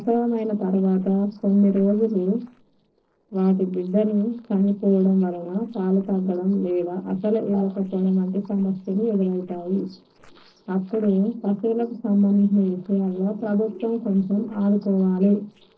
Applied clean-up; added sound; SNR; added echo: neural separator model SepFormer DNS4.